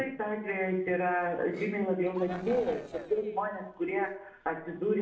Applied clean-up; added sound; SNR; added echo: neural separator model SepFormer DNS4.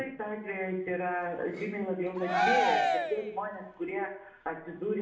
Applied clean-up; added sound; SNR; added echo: none; Cheering; -5 dB; reverberation time 0.6 s.